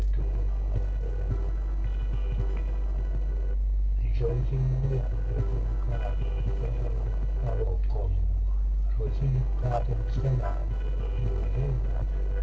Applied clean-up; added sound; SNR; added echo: neural separator model SepFormer DNS4.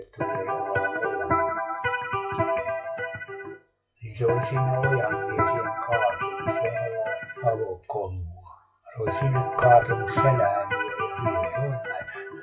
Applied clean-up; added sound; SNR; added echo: classical method WPE with log-MMSE.